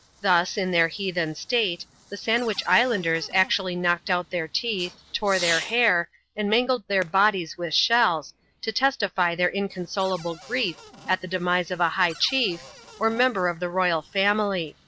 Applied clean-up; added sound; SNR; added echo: none; Fireworks + Cupboard open or close; 18 dB; none.